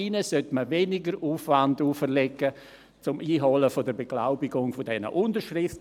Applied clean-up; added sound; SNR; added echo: none; none; none; none.